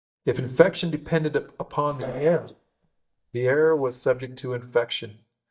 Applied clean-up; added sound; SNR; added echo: neural mask model DeepFilterNet 3.